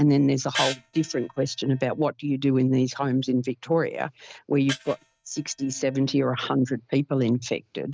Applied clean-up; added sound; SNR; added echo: neural mask model RNNoise.